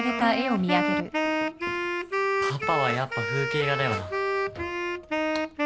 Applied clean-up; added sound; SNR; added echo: none; Wind instrument, woodwind instrument; -2 dB; none.